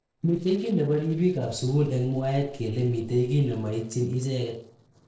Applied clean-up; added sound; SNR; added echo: neural separator model SepFormer DNS4.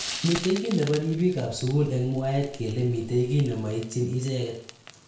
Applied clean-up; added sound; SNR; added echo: none; Frying (food); 14 dB; reverberation time 0.5 s.